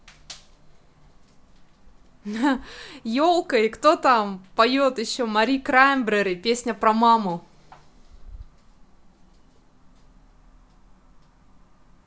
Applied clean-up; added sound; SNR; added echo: none; none; none; none.